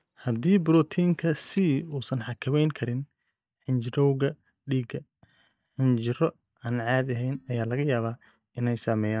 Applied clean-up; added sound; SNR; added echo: neural mask model DeepFilterNet 3.